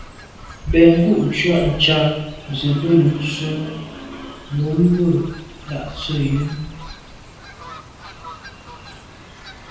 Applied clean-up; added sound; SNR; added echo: none; Fowl; 15 dB; reverberation time 0.8 s.